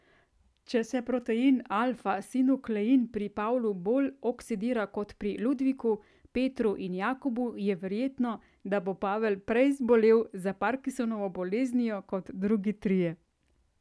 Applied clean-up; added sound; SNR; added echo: none; none; none; none.